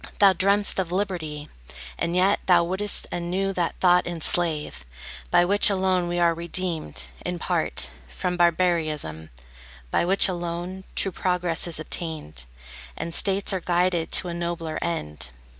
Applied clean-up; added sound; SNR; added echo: none; none; none; none.